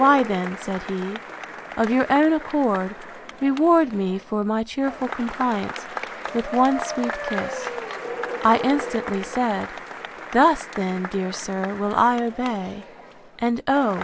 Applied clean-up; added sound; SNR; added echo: none; Applause / Crowd / Cheering; 11 dB; none.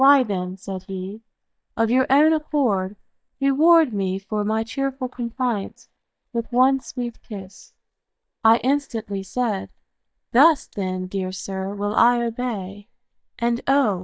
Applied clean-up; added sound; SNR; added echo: neural mask model DeepFilterNet 3.